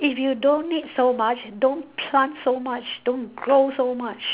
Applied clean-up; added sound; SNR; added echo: none; none; none; none.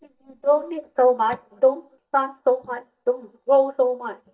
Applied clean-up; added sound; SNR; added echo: neural mask model DeepFilterNet 3.